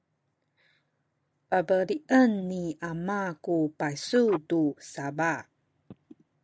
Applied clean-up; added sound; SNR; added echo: none; Telephone; 20 dB; none.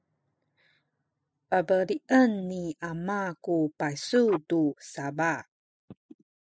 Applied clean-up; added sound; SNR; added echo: classical method spectral subtraction.